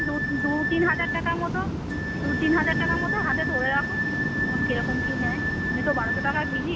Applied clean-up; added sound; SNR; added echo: none; Wind instrument, woodwind instrument + Waves, surf; -2 dB; none.